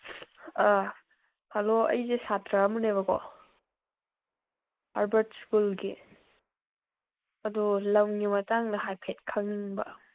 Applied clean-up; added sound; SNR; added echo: neural mask model Resemble Enhance denoiser.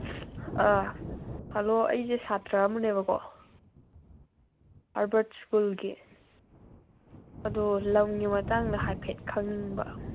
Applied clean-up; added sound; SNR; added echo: none; Thunder; 11 dB; none.